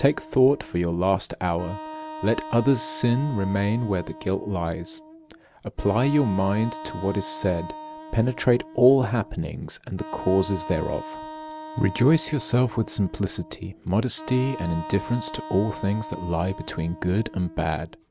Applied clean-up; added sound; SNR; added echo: none; Wind instrument, woodwind instrument; 14 dB; none.